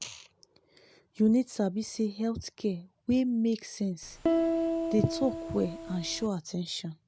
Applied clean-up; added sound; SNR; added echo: none; Piano; 0 dB; none.